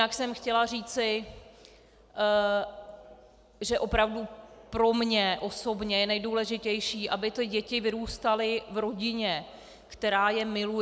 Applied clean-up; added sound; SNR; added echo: none; none; none; none.